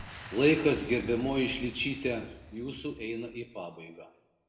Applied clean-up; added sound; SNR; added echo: none; Boom; 16 dB; reverberation time 0.9 s.